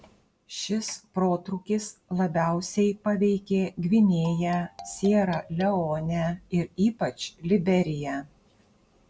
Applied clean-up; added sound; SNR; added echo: none; Marimba, xylophone; 18 dB; none.